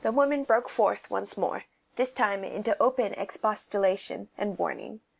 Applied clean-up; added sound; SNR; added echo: none; none; none; none.